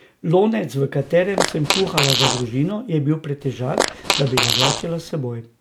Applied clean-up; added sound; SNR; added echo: none; Fart; 1 dB; none.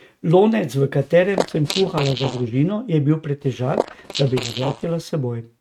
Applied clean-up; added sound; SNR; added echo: neural mask model RNNoise.